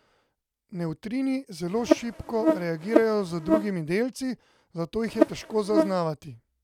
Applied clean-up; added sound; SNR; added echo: none; Buzz; -3 dB; none.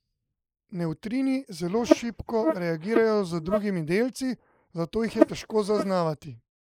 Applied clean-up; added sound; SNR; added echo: neural mask model Resemble Enhance denoiser.